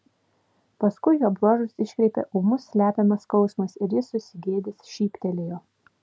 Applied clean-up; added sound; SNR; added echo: none; none; none; none.